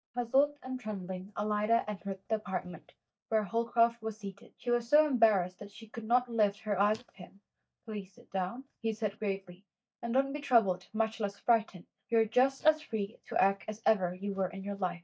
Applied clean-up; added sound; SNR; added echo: neural mask model DeepFilterNet 3.